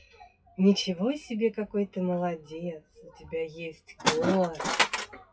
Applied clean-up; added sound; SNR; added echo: classical method WPE with log-MMSE.